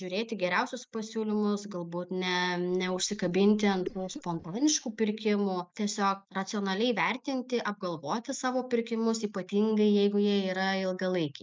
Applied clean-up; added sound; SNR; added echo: neural mask model DeepFilterNet 3.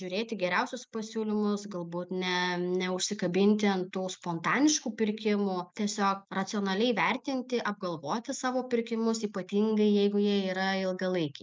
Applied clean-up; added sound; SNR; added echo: none; none; none; none.